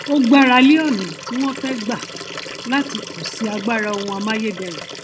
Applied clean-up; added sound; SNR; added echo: none; Liquid; 12 dB; none.